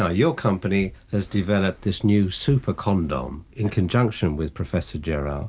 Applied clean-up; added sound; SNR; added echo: none; none; none; none.